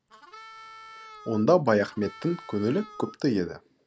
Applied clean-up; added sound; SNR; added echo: none; Harmonica; 19 dB; none.